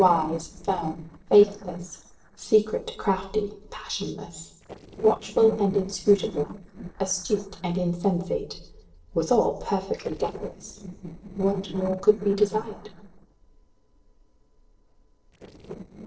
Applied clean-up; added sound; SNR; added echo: neural separator model SepFormer DNS4.